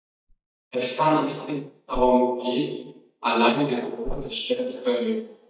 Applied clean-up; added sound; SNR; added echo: neural mask model DeepFilterNet 3.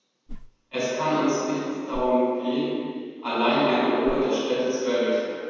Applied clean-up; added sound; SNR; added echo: none; Whoosh, swoosh, swish; 14 dB; reverberation time 2.1 s.